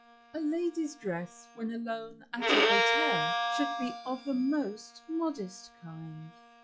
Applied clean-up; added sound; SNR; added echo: classical method log-MMSE.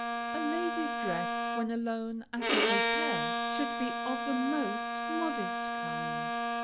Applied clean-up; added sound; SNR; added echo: none; Bowed string instrument; -3 dB; none.